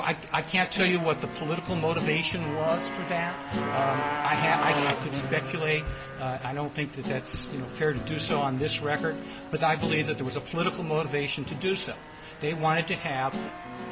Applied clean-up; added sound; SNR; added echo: none; Motorcycle + Guitar; 5 dB; none.